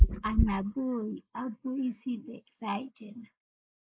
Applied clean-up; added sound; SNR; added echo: neural mask model Resemble Enhance denoiser.